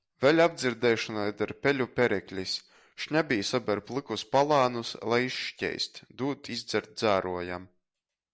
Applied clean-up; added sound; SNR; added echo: none; none; none; none.